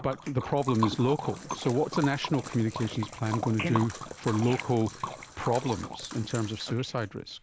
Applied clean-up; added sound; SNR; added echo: none; Liquid; 10 dB; none.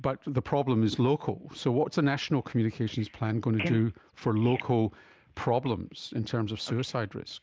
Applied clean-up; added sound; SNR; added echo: none; none; none; none.